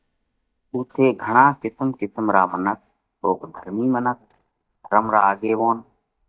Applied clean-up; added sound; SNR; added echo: neural mask model DeepFilterNet 3.